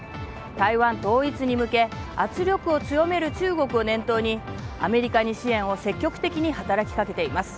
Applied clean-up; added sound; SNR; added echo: none; none; none; none.